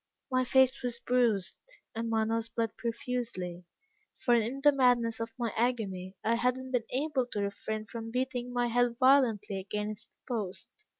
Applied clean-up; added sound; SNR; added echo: none; none; none; none.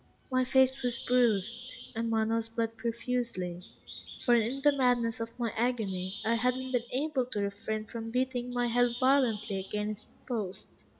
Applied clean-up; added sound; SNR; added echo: none; Bird; 17 dB; reverberation time 0.5 s.